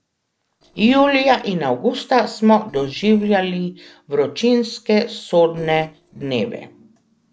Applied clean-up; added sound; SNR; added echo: neural separator model SepFormer DNS4.